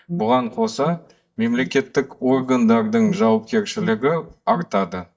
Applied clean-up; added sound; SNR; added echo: neural mask model DeepFilterNet 3.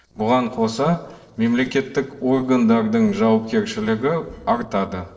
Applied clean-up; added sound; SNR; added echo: neural separator model SepFormer DNS4.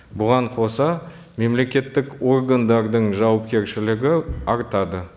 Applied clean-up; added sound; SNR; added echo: none; none; none; none.